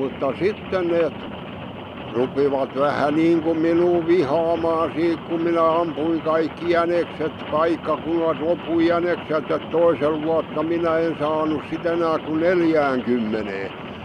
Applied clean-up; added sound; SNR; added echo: none; Rain; 12 dB; none.